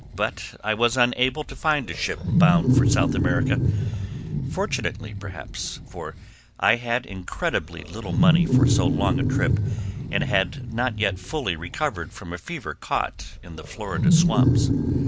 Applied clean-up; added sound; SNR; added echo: none; Wild animals; -4 dB; none.